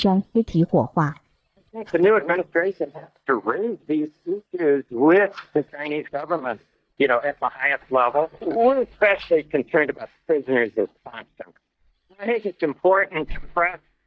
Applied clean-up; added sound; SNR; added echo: neural mask model DeepFilterNet 3.